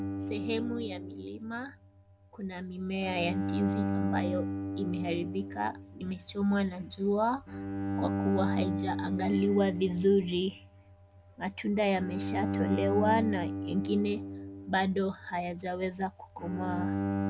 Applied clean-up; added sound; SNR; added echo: none; Bowed string instrument; 3 dB; none.